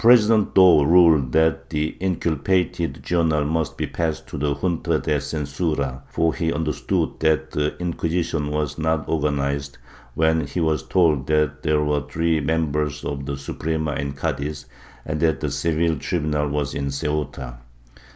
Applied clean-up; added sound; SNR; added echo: none; none; none; none.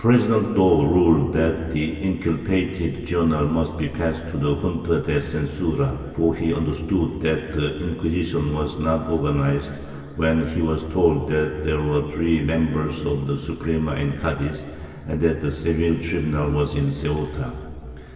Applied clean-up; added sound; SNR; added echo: none; none; none; reverberation time 2.6 s.